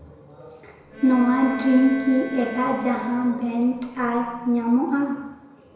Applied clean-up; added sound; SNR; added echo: none; Bowed string instrument; 14 dB; reverberation time 1.0 s.